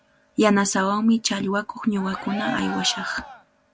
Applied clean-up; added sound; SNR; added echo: none; Cheering; 11 dB; none.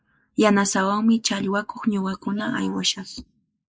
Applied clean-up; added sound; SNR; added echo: neural mask model Resemble Enhance denoiser.